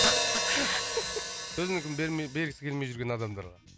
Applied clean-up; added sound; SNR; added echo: none; Hi-hat; 0 dB; none.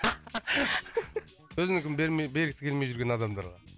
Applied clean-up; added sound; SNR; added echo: none; none; none; none.